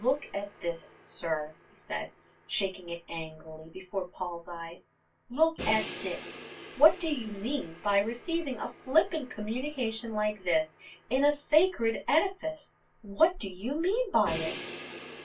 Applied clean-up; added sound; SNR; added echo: none; Crash cymbal; 15 dB; reverberation time 0.2 s.